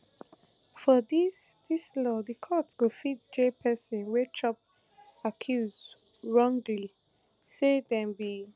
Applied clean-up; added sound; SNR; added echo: none; none; none; none.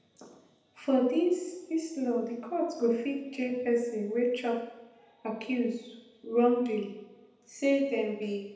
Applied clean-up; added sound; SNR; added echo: none; none; none; reverberation time 0.8 s.